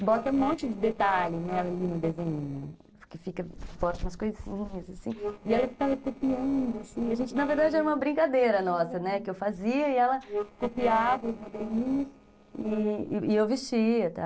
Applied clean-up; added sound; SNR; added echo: neural separator model SepFormer DNS4.